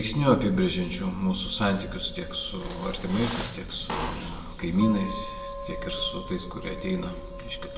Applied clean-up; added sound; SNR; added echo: none; Squeak; 10 dB; reverberation time 0.8 s.